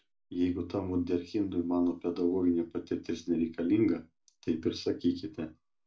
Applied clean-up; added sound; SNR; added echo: none; none; none; reverberation time 0.3 s.